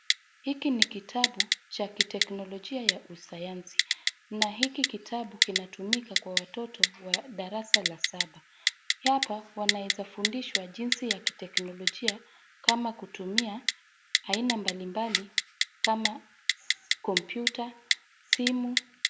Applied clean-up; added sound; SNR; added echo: none; Typing; -3 dB; none.